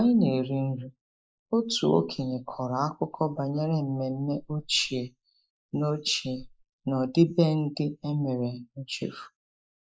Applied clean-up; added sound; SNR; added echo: neural mask model Resemble Enhance denoiser.